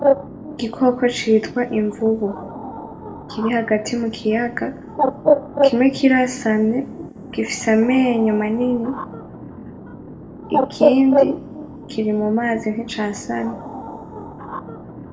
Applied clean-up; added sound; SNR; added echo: none; Bird; 4 dB; reverberation time 0.9 s.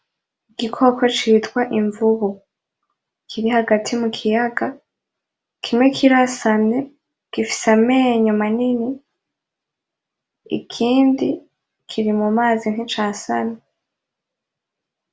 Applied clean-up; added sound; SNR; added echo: none; none; none; none.